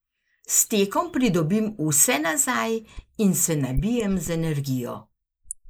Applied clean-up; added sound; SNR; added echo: neural mask model Resemble Enhance denoiser.